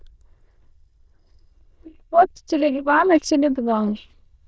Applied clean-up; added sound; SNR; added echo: neural diffusion model UNIVERSE++.